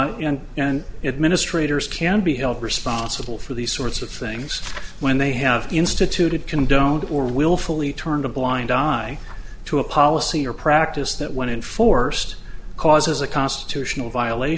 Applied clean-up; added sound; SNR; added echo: none; none; none; none.